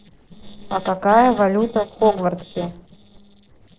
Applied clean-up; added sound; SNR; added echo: neural separator model SepFormer DNS4.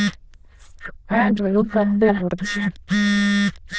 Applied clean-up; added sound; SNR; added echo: neural diffusion model UNIVERSE++.